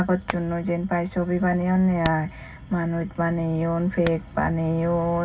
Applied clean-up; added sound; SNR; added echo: none; Hammer; 17 dB; reverberation time 0.4 s.